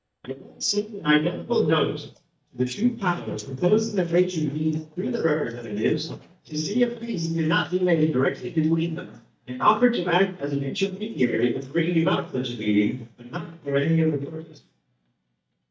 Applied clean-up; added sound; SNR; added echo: neural mask model DeepFilterNet 3.